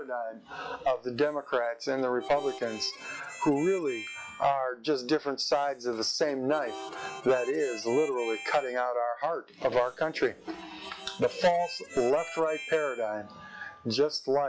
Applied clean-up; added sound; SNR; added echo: classical method log-MMSE.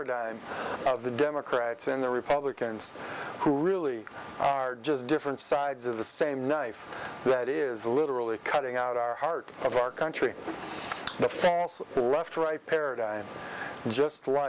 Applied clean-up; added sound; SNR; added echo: none; none; none; none.